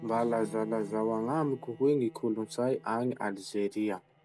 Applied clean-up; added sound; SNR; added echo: none; Bowed string instrument; 19 dB; none.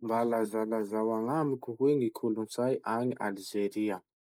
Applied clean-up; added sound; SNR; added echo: neural mask model Resemble Enhance denoiser.